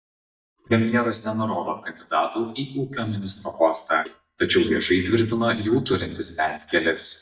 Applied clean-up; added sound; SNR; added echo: neural mask model DeepFilterNet 3.